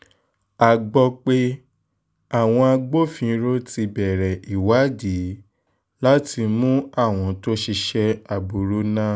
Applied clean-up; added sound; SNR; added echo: none; none; none; none.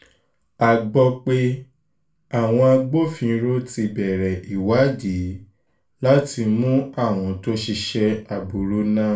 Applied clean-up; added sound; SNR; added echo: none; none; none; reverberation time 0.3 s.